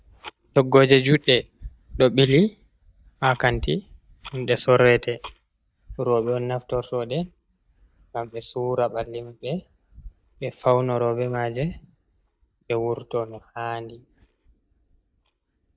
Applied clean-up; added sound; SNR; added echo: neural mask model DeepFilterNet 3.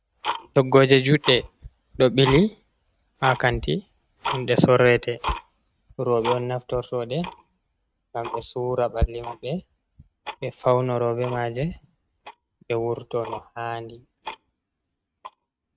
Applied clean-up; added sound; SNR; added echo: neural mask model RNNoise.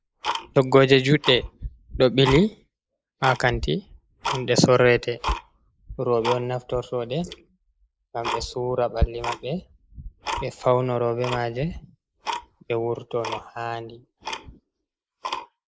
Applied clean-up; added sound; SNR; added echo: neural mask model Resemble Enhance denoiser.